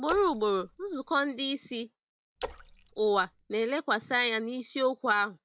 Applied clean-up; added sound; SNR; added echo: none; Splash, splatter; 15 dB; none.